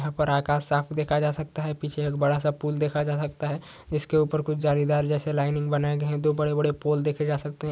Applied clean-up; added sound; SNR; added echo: none; none; none; none.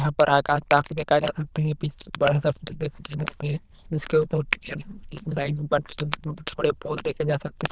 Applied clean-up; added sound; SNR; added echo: neural diffusion model UNIVERSE++.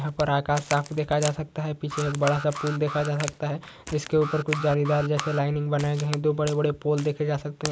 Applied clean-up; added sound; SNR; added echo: none; Alarm + Crack; 12 dB; none.